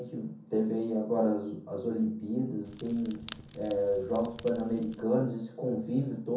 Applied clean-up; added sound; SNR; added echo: none; Crackle; 15 dB; reverberation time 0.6 s.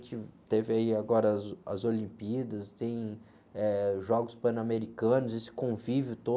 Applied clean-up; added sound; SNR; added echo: none; none; none; none.